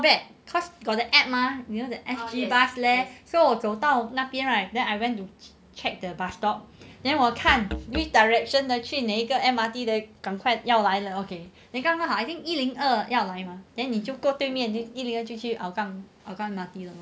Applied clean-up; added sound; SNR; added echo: none; Musical instrument; 10 dB; none.